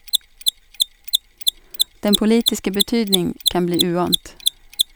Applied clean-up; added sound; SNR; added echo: none; Mechanisms; 1 dB; none.